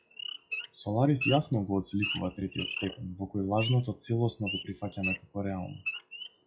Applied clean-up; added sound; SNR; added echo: classical method WPE with log-MMSE.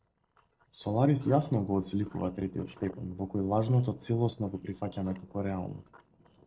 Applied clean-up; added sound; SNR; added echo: neural separator model SepFormer DNS4.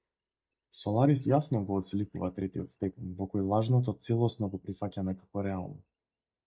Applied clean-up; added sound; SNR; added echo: neural mask model DeepFilterNet 3.